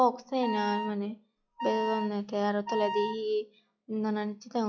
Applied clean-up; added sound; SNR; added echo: classical method log-MMSE.